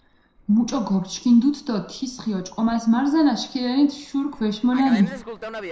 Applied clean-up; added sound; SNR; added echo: neural separator model SepFormer DNS4.